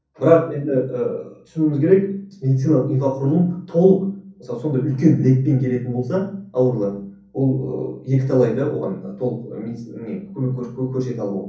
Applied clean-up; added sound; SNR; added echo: none; none; none; reverberation time 0.6 s.